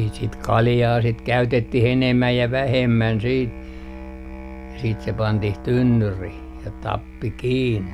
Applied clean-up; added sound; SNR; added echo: none; Musical instrument; 15 dB; none.